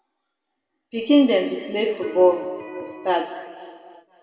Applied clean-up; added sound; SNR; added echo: none; Electric guitar; 16 dB; reverberation time 1.9 s.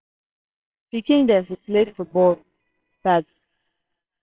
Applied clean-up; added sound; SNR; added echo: neural separator model SepFormer WHAMR!.